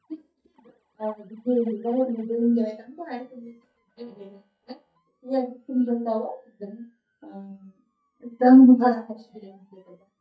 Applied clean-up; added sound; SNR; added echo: neural mask model DeepFilterNet 3.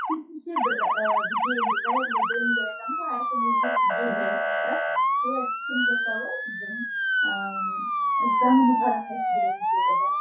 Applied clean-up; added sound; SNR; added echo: classical method WPE with log-MMSE.